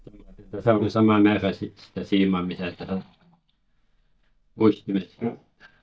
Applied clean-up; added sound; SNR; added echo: neural mask model DeepFilterNet 3.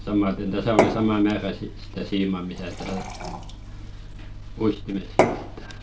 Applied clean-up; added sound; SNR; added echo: none; Fill (with liquid) / Glass / Water; 2 dB; none.